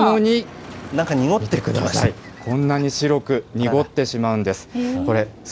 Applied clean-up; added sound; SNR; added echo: none; Motor vehicle (road); 20 dB; none.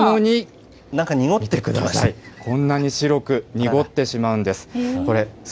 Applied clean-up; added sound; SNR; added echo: none; none; none; none.